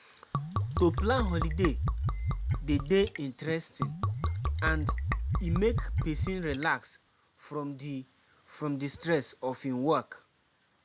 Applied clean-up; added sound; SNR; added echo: none; Liquid; -1 dB; none.